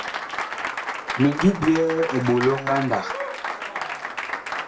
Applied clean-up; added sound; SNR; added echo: none; Applause; 6 dB; reverberation time 0.3 s.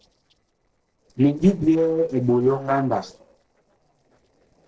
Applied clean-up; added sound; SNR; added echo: neural separator model SepFormer DNS4.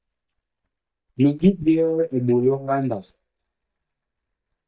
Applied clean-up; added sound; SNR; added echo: neural mask model DeepFilterNet 3.